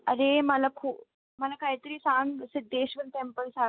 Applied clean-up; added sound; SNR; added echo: none; none; none; none.